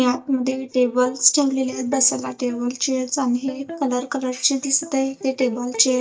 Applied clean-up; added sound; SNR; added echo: neural mask model DeepFilterNet 3.